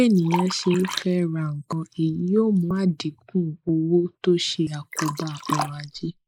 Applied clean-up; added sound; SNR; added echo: neural mask model Resemble Enhance denoiser.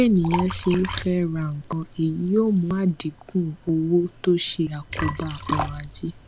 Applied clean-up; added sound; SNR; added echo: none; Liquid; 10 dB; none.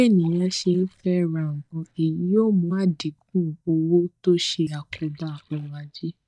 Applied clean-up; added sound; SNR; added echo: neural mask model DeepFilterNet 3.